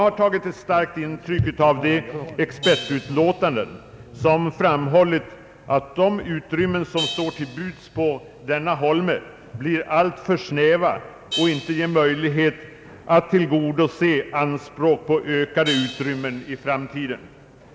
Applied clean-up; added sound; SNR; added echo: none; Crash cymbal; 16 dB; none.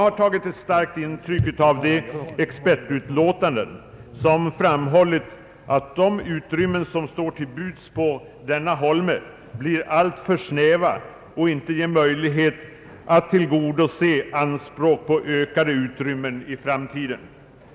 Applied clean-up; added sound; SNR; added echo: none; none; none; none.